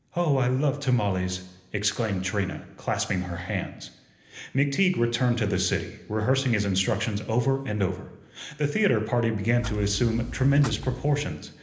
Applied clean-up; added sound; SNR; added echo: none; Clock; 10 dB; reverberation time 0.8 s.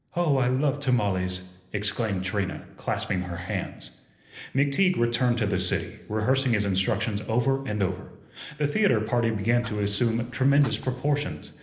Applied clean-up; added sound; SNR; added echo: neural separator model SepFormer DNS4.